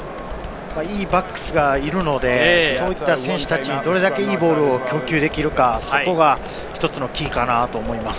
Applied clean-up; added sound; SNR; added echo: none; Computer keyboard + Bowed string instrument; 14 dB; none.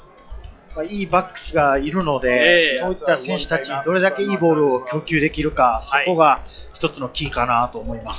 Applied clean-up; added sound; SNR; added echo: classical method log-MMSE.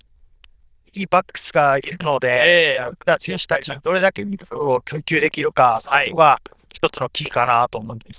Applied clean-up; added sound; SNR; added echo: neural diffusion model UNIVERSE++.